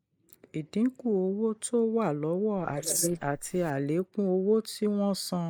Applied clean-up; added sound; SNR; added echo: neural mask model Resemble Enhance denoiser.